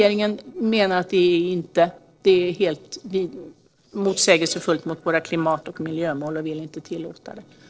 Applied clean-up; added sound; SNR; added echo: neural separator model SepFormer DNS4.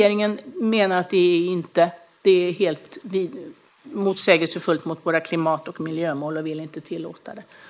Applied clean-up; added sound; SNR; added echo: neural mask model Resemble Enhance denoiser.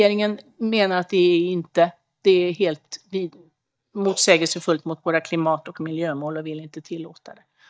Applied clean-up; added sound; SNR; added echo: neural mask model DeepFilterNet 3.